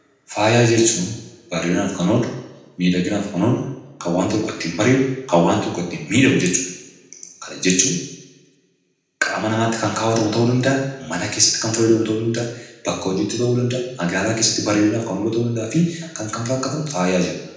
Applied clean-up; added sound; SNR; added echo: none; none; none; reverberation time 0.8 s.